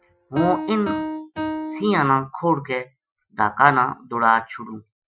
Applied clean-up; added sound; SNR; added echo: classical method Wiener filter.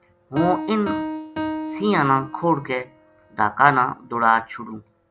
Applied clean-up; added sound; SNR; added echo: none; Piano; 10 dB; none.